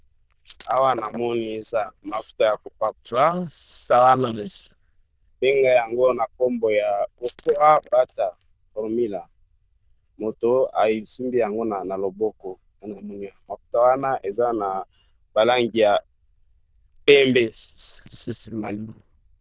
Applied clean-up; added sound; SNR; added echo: neural diffusion model UNIVERSE++.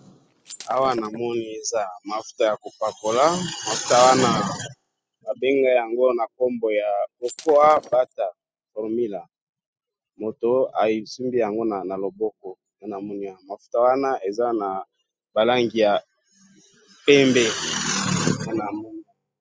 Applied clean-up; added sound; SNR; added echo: classical method spectral subtraction.